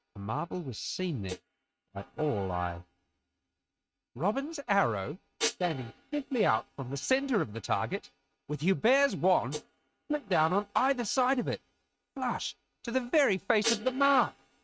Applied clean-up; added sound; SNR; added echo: neural mask model RNNoise.